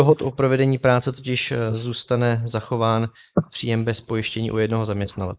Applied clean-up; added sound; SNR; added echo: neural mask model Resemble Enhance denoiser.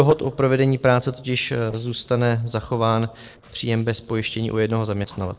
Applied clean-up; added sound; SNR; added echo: neural separator model SepFormer DNS4.